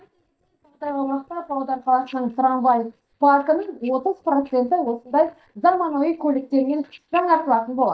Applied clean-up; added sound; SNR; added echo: neural mask model DeepFilterNet 3.